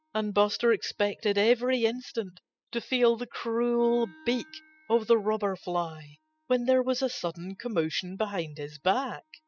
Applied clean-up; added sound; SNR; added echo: classical method spectral subtraction.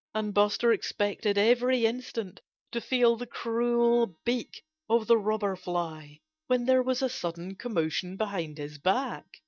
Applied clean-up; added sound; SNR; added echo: neural mask model DeepFilterNet 3.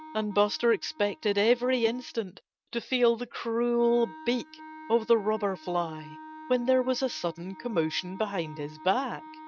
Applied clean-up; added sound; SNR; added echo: neural mask model RNNoise.